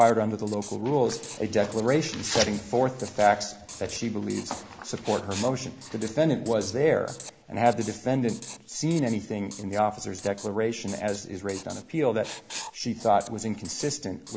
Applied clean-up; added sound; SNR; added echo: none; Writing; 17 dB; none.